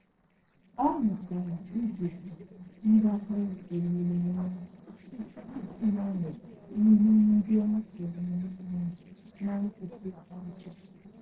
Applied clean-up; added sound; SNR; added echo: neural separator model SepFormer DNS4.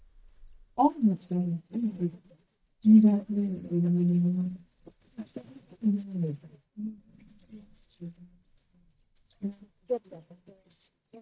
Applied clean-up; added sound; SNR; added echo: neural mask model DeepFilterNet 3.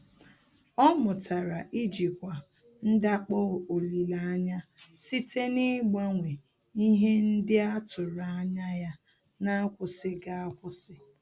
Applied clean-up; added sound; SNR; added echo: none; none; none; none.